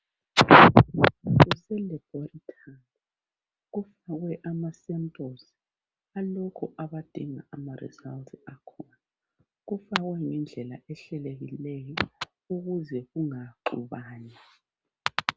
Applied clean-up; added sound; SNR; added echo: none; none; none; none.